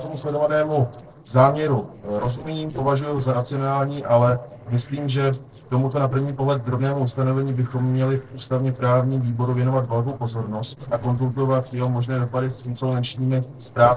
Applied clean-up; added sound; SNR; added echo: neural separator model SepFormer DNS4.